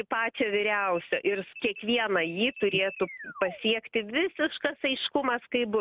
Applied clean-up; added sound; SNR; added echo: none; Alarm; 17 dB; none.